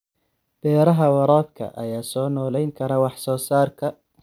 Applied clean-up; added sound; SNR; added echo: none; none; none; none.